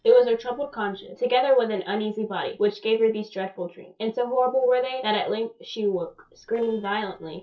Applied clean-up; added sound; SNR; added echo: neural separator model SepFormer DNS4.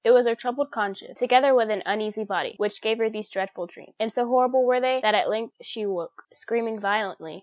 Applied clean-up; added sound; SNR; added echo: none; none; none; none.